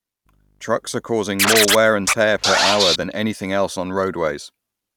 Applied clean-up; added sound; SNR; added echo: none; Scratching (performance technique); 0 dB; none.